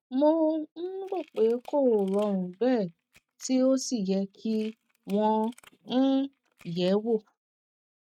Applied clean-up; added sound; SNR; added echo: neural mask model RNNoise.